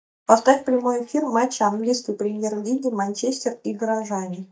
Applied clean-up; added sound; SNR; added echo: neural mask model DeepFilterNet 3.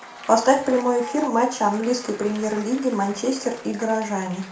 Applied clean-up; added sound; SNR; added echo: none; Applause / Crowd / Cheering; 17 dB; reverberation time 0.4 s.